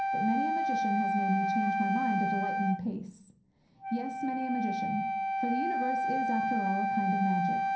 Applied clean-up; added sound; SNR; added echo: none; Wind instrument, woodwind instrument; -2 dB; reverberation time 0.6 s.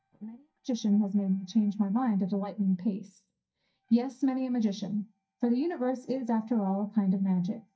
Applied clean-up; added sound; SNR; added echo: neural mask model DeepFilterNet 3.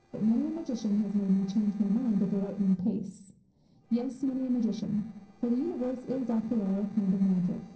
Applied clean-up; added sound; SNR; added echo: neural separator model SepFormer DNS4.